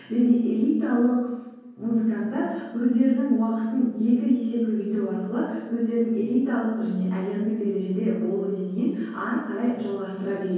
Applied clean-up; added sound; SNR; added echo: none; none; none; reverberation time 1.3 s.